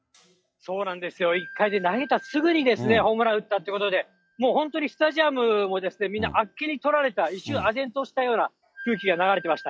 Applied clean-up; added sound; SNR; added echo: classical method log-MMSE.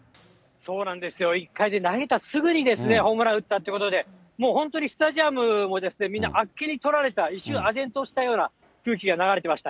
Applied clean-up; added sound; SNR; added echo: none; none; none; none.